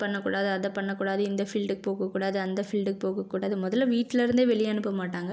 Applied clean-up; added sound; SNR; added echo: none; none; none; none.